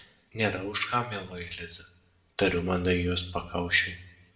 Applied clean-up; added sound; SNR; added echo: none; none; none; reverberation time 0.6 s.